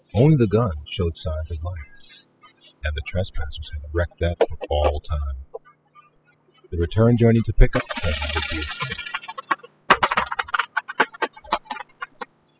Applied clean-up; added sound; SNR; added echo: classical method spectral subtraction.